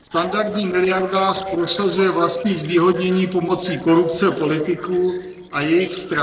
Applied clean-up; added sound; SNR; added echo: neural separator model SepFormer DNS4.